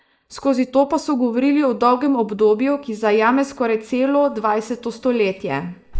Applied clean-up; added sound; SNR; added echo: neural mask model DeepFilterNet 3.